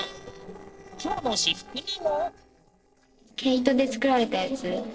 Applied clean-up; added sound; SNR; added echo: neural separator model SepFormer DNS4.